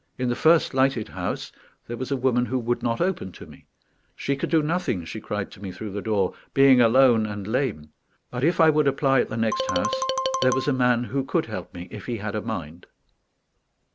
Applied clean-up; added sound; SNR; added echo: none; Marimba, xylophone; 3 dB; none.